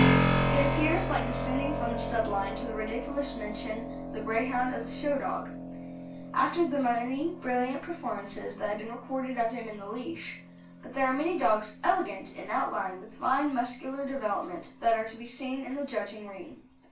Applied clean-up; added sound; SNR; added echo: none; Keyboard (musical); 3 dB; reverberation time 0.3 s.